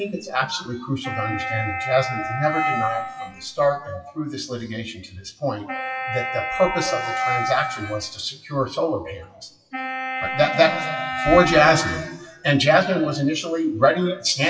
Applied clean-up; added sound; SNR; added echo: classical method WPE with log-MMSE.